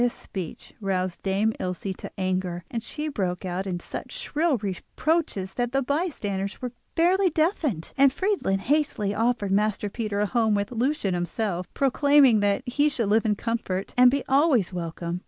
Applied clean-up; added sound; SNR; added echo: none; none; none; none.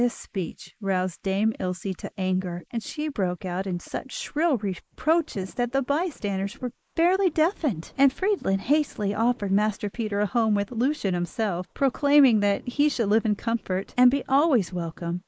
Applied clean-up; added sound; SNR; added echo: neural mask model Resemble Enhance denoiser.